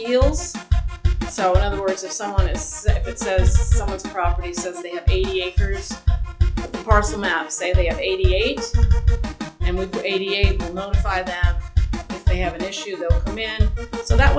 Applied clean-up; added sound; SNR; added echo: classical method log-MMSE.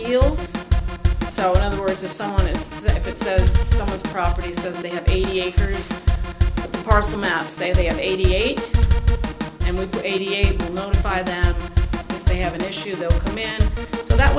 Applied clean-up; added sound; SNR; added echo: none; Drum kit; -5 dB; none.